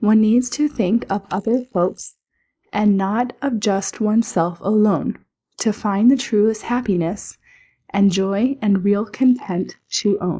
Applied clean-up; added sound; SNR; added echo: neural mask model Resemble Enhance denoiser.